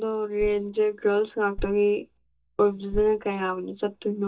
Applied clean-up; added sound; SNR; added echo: neural mask model DeepFilterNet 3.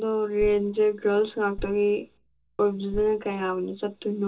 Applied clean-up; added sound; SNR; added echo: none; Bass drum; 16 dB; reverberation time 0.2 s.